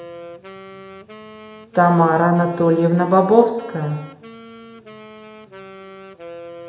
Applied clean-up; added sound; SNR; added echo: none; Wind instrument, woodwind instrument; 18 dB; reverberation time 0.7 s.